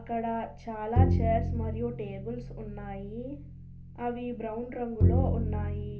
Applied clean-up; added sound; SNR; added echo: none; Bowed string instrument; -5 dB; reverberation time 0.3 s.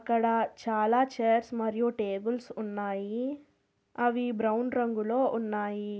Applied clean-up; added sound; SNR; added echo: none; none; none; none.